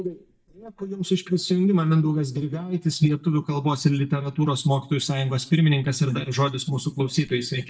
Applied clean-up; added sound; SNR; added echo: neural mask model DeepFilterNet 3.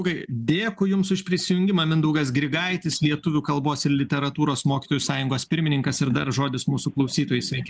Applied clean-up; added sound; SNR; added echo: none; none; none; none.